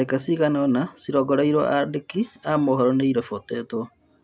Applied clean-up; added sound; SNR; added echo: none; none; none; none.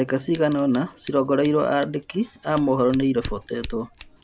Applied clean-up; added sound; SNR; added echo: none; Scissors; 17 dB; none.